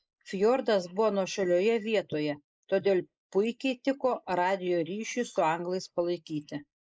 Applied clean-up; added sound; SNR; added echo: neural mask model Resemble Enhance denoiser.